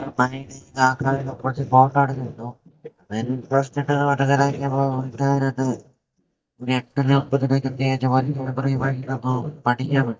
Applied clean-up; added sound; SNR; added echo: neural mask model DeepFilterNet 3.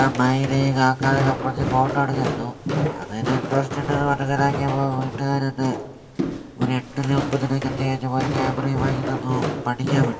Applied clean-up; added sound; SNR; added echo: none; Walk, footsteps; 4 dB; reverberation time 0.3 s.